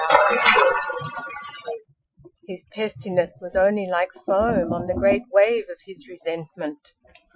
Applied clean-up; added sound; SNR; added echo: classical method Wiener filter.